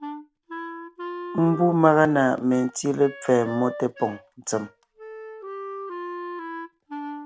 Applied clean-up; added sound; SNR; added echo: none; Wind instrument, woodwind instrument; 12 dB; none.